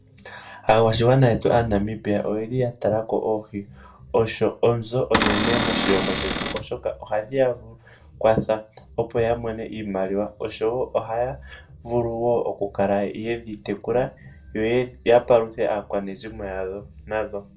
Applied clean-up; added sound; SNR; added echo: none; Cupboard open or close / Door; 0 dB; reverberation time 0.2 s.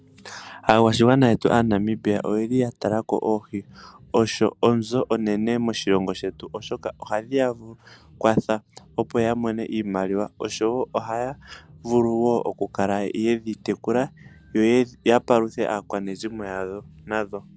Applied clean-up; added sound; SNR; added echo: none; none; none; none.